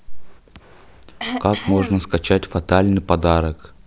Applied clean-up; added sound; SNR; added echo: none; Cough; 8 dB; none.